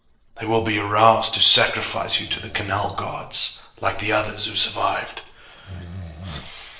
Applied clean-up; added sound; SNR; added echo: neural separator model SepFormer DNS4.